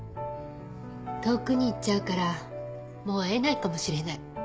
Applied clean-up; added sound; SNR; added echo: none; none; none; none.